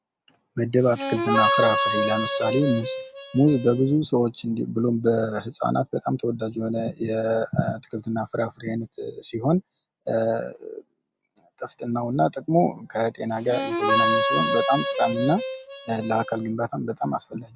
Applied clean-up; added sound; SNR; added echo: none; Harmonica; 1 dB; none.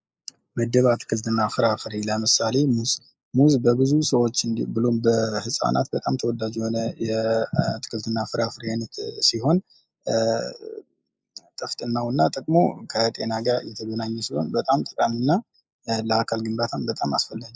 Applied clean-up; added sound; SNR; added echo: neural mask model Resemble Enhance denoiser.